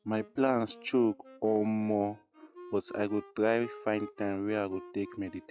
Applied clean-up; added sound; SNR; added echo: classical method log-MMSE.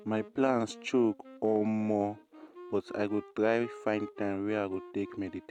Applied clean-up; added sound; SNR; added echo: none; Wind instrument, woodwind instrument; 18 dB; none.